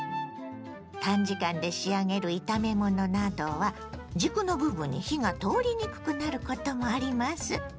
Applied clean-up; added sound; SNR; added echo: none; none; none; none.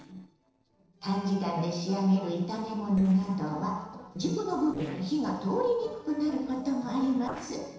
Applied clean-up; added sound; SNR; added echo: neural separator model SepFormer DNS4.